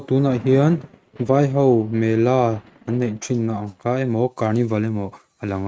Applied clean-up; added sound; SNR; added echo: neural mask model RNNoise.